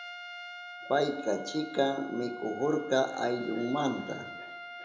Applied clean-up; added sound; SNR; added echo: none; Trumpet; 12 dB; reverberation time 0.7 s.